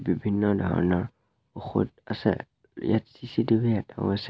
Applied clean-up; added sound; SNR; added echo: none; none; none; none.